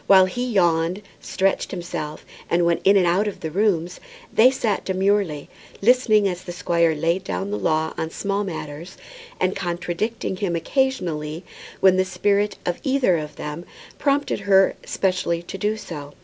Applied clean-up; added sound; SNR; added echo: none; none; none; none.